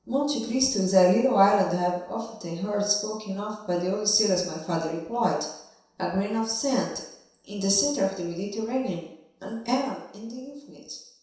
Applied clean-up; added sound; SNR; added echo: none; none; none; reverberation time 0.7 s.